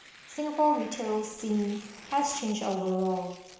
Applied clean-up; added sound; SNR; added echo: none; Tearing; 19 dB; reverberation time 1.1 s.